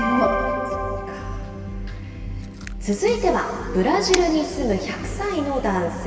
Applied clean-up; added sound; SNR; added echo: none; Camera; 14 dB; reverberation time 2.5 s.